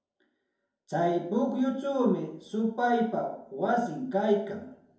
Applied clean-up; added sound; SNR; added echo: none; none; none; reverberation time 2.7 s.